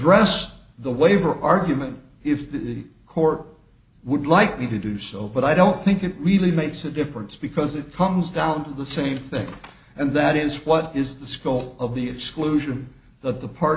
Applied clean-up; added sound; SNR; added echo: none; none; none; none.